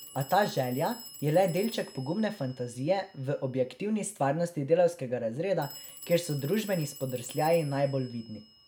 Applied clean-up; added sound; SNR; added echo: none; Telephone; 19 dB; none.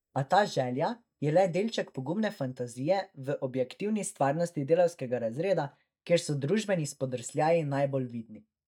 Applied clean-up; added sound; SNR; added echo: neural mask model DeepFilterNet 3.